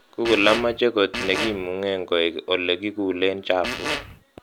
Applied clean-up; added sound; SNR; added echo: none; Fart; 6 dB; none.